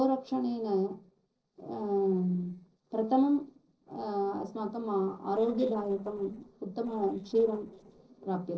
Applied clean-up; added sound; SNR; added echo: neural separator model SepFormer DNS4.